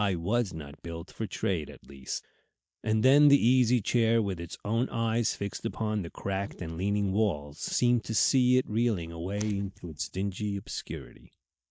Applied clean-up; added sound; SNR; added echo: neural mask model DeepFilterNet 3.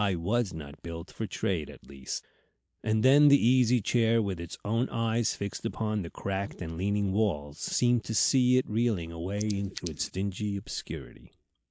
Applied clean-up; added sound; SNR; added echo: neural mask model Resemble Enhance denoiser.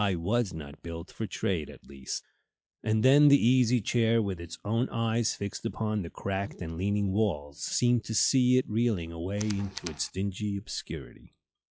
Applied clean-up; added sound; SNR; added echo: classical method log-MMSE.